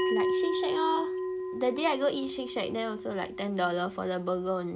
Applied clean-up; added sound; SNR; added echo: none; Bell; 2 dB; none.